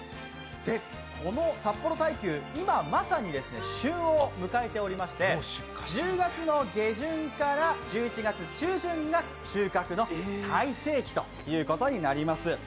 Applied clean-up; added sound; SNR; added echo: none; Wind instrument, woodwind instrument; 17 dB; none.